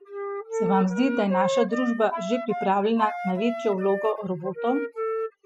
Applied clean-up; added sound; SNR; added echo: classical method spectral subtraction.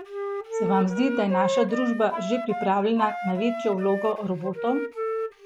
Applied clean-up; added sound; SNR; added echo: none; Wind instrument, woodwind instrument; 5 dB; none.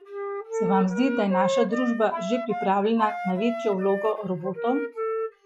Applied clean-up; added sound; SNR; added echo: classical method log-MMSE.